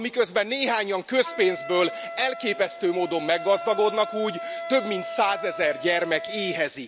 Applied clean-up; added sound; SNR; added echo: none; Wind instrument, woodwind instrument; 11 dB; none.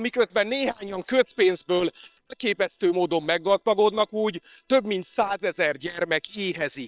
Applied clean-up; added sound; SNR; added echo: neural separator model SepFormer WHAM!.